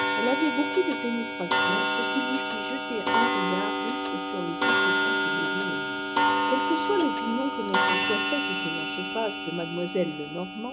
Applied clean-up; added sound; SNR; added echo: none; Clock; -4 dB; none.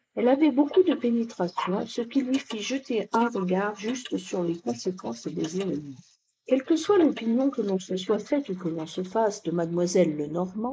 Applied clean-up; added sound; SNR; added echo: neural mask model Resemble Enhance denoiser.